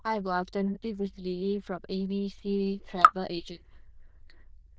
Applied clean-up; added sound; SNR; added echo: neural diffusion model UNIVERSE++.